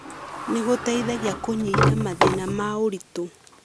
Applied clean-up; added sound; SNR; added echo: none; Sliding door; 0 dB; none.